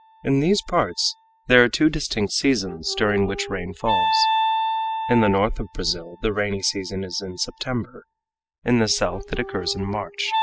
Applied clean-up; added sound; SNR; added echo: classical method spectral subtraction.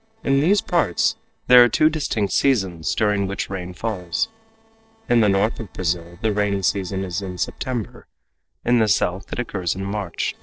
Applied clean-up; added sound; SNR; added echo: neural separator model SepFormer DNS4.